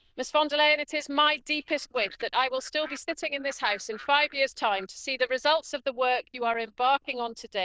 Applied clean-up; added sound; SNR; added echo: neural diffusion model UNIVERSE++.